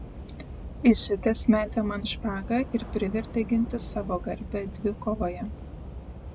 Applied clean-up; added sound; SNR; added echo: none; Subway, metro, underground / Train; 10 dB; none.